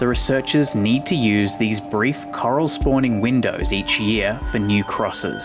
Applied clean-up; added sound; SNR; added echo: none; none; none; reverberation time 0.5 s.